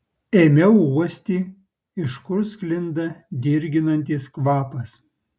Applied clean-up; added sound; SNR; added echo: none; none; none; none.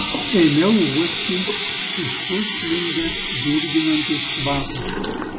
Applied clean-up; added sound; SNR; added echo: none; Water tap, faucet; 3 dB; reverberation time 1.2 s.